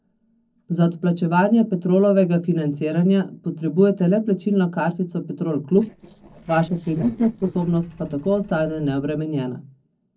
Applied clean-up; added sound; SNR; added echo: neural separator model SepFormer DNS4.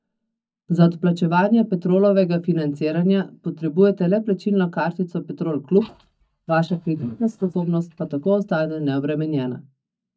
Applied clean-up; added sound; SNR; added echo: neural mask model DeepFilterNet 3.